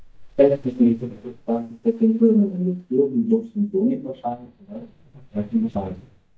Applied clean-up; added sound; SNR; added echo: neural mask model DeepFilterNet 3.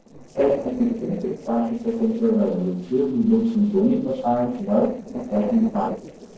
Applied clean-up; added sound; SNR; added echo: neural separator model SepFormer DNS4.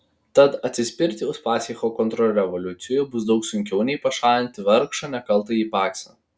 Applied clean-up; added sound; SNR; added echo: none; none; none; none.